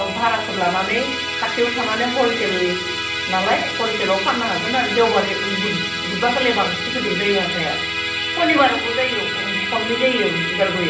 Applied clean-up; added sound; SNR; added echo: none; Musical instrument; 2 dB; reverberation time 0.6 s.